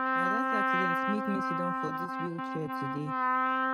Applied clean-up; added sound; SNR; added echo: neural mask model RNNoise.